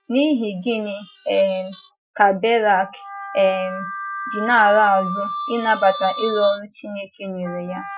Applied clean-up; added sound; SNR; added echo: classical method Wiener filter.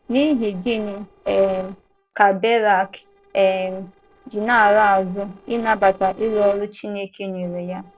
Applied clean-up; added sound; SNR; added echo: neural separator model SepFormer DNS4.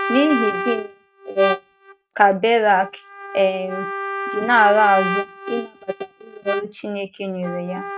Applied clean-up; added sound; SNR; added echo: neural mask model RNNoise.